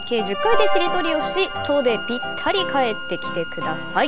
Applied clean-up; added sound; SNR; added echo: none; Bowed string instrument; 11 dB; none.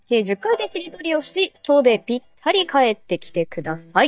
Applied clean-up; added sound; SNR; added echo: neural mask model DeepFilterNet 3.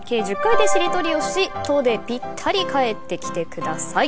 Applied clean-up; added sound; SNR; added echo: none; none; none; none.